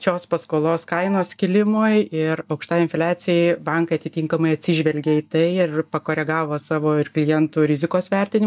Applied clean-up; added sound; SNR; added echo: neural mask model DeepFilterNet 3.